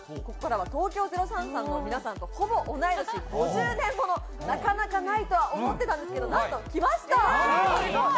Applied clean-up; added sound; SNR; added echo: none; none; none; none.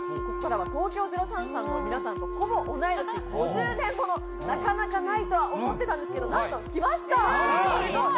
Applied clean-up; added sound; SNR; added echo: none; Wind instrument, woodwind instrument; 8 dB; none.